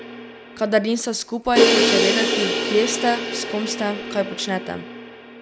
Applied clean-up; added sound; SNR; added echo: none; Crash cymbal; -1 dB; none.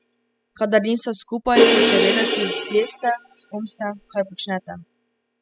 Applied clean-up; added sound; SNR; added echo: classical method spectral subtraction.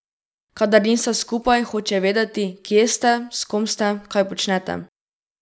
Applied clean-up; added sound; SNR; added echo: none; none; none; none.